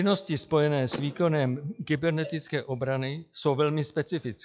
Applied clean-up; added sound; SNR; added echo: classical method log-MMSE.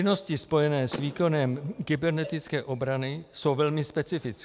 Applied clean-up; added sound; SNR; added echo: none; Door / Car + Cowbell; 19 dB; none.